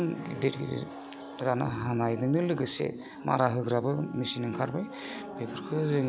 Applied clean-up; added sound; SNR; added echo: none; Wind instrument, woodwind instrument; 16 dB; none.